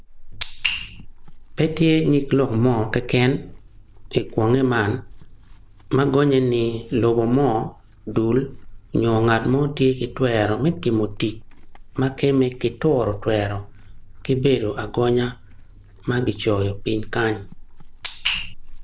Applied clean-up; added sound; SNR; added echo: none; Chewing, mastication / Livestock, farm animals, working animals; 15 dB; none.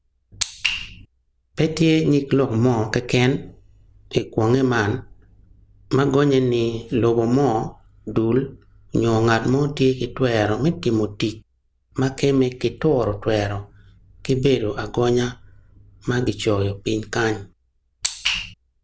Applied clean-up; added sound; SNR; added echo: none; none; none; none.